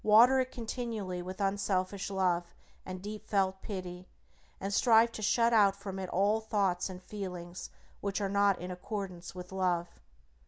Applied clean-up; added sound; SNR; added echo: none; none; none; none.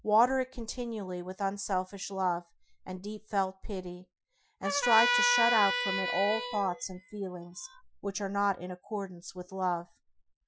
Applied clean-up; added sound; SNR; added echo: classical method Wiener filter.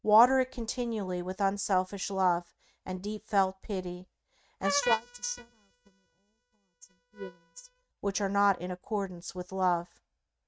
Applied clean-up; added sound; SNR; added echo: neural mask model RNNoise.